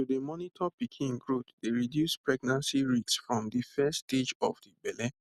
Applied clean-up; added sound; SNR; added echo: none; none; none; none.